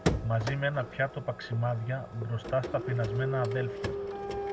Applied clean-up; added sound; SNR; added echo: none; Printer; 4 dB; none.